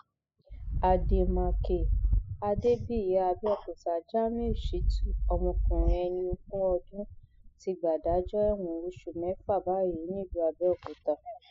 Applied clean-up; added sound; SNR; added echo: classical method spectral subtraction.